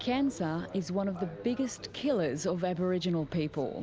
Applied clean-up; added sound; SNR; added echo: none; none; none; none.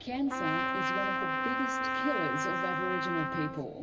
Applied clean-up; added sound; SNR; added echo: none; Trumpet; -3 dB; reverberation time 1.3 s.